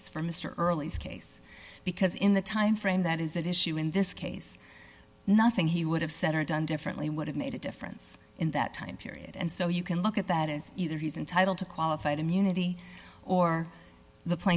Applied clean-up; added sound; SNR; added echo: none; none; none; none.